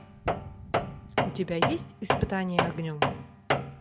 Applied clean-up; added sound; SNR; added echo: none; Tools; -4 dB; none.